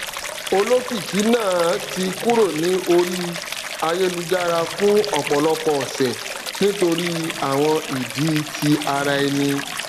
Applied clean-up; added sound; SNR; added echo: none; Stream; 8 dB; none.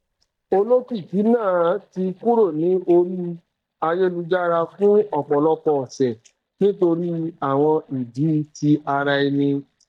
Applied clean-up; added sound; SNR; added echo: neural mask model DeepFilterNet 3.